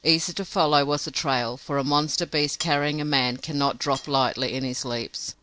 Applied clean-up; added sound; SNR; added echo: neural separator model SepFormer DNS4.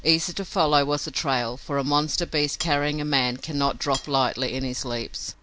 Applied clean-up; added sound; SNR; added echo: none; Cutlery, silverware; 13 dB; none.